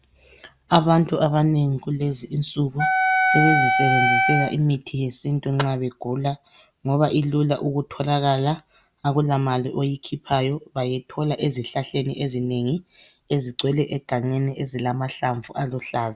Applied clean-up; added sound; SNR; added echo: none; Wind instrument, woodwind instrument; -3 dB; none.